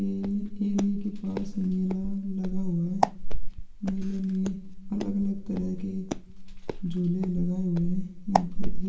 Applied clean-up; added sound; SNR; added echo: none; Walk, footsteps; -1 dB; reverberation time 0.8 s.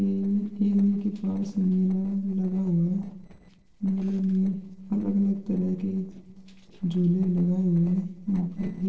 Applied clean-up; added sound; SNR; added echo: neural separator model SepFormer DNS4.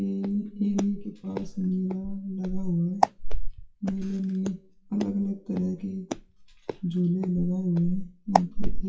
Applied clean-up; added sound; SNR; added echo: classical method WPE with log-MMSE.